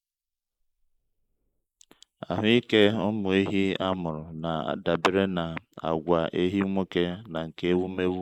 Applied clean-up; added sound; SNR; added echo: neural mask model Resemble Enhance denoiser.